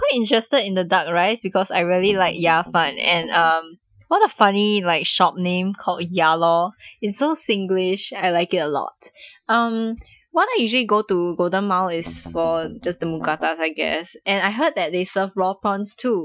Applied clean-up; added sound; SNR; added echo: classical method Wiener filter.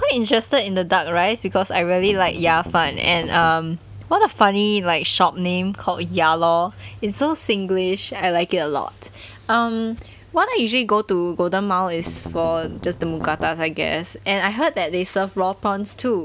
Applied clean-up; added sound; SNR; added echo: none; Strum; 13 dB; none.